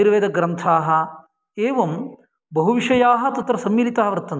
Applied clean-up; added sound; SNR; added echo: none; none; none; none.